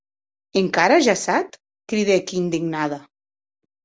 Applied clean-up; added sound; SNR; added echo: none; none; none; none.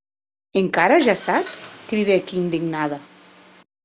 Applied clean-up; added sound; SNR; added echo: none; Car; 19 dB; none.